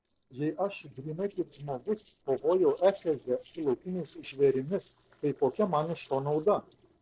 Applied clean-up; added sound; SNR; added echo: neural separator model SepFormer DNS4.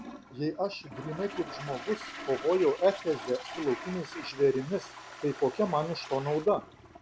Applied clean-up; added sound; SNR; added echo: none; Toilet flush; 13 dB; none.